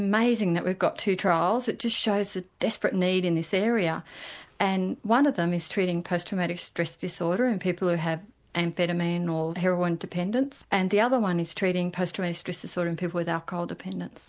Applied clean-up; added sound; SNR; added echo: none; none; none; none.